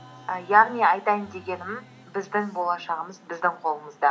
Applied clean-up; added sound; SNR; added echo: none; none; none; none.